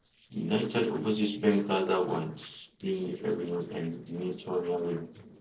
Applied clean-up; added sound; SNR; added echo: neural separator model SepFormer DNS4.